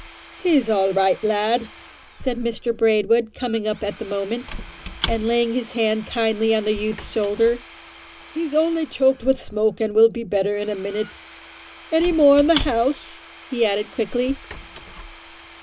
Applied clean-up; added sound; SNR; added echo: none; Tools / Domestic sounds, home sounds + Squeak / Wood; 14 dB; none.